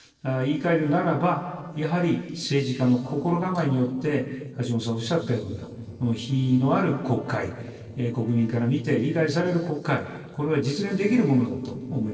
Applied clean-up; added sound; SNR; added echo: neural separator model SepFormer DNS4.